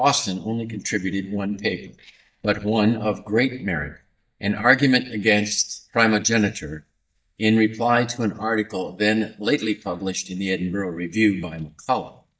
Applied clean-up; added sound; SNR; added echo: neural mask model DeepFilterNet 3.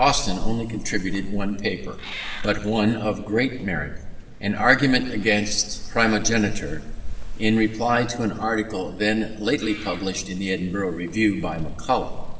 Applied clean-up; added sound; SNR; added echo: none; Meow / Purr; 6 dB; reverberation time 2.9 s.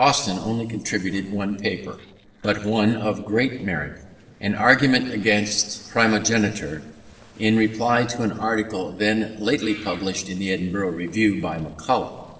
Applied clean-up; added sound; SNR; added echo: neural separator model SepFormer DNS4.